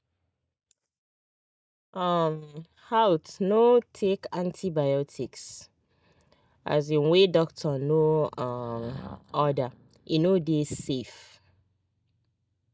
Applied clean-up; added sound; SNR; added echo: neural mask model DeepFilterNet 3.